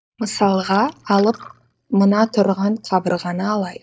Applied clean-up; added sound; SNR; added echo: neural mask model DeepFilterNet 3.